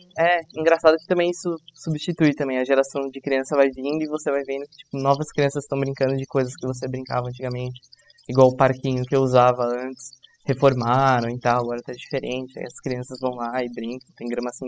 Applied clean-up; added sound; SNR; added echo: classical method spectral subtraction.